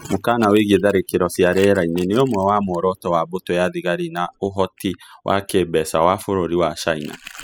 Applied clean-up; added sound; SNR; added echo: classical method spectral subtraction.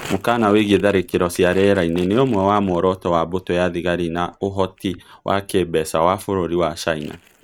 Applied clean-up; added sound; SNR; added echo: neural mask model RNNoise.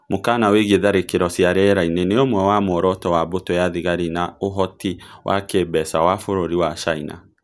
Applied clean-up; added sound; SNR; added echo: none; none; none; none.